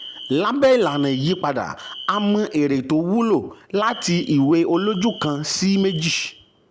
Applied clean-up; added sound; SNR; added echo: none; Alarm; 18 dB; none.